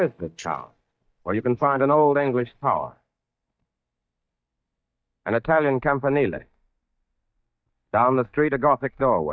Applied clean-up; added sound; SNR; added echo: neural mask model DeepFilterNet 3.